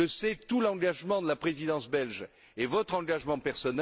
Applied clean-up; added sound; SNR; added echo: none; none; none; none.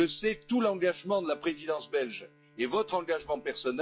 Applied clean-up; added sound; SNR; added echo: classical method log-MMSE.